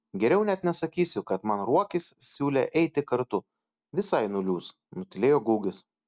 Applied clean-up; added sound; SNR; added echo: none; none; none; none.